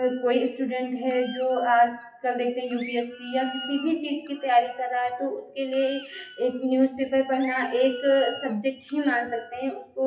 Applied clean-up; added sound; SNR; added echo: classical method WPE with log-MMSE.